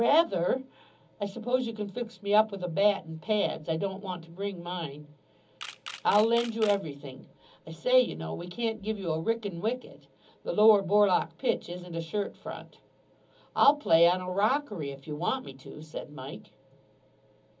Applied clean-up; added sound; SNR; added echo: none; Camera; 15 dB; reverberation time 0.4 s.